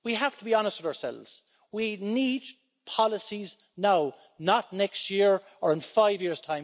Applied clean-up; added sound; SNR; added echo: none; none; none; none.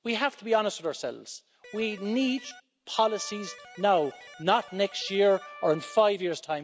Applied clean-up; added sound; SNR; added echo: none; Electric guitar + Wind instrument, woodwind instrument; 19 dB; none.